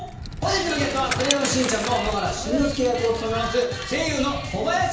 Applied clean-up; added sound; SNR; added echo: none; Bicycle; 8 dB; reverberation time 0.5 s.